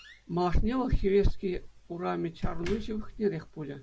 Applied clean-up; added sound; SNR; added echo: none; Slam; 17 dB; none.